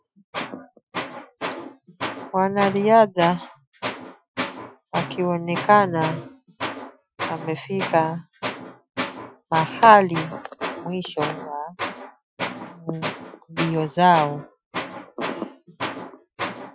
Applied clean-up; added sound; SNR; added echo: classical method Wiener filter.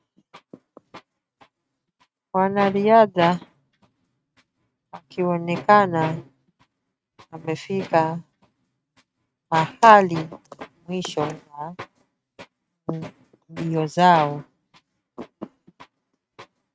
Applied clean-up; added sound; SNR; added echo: neural mask model RNNoise.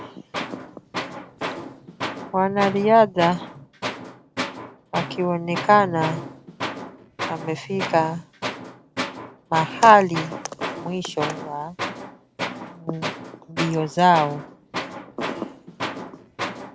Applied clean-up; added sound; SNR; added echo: none; Tools; 9 dB; none.